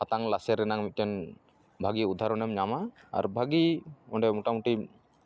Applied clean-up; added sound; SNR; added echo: none; none; none; none.